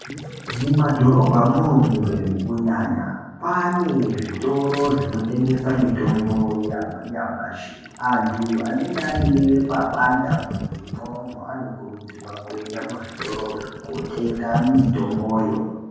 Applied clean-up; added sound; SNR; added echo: none; Gurgling; 11 dB; reverberation time 1.3 s.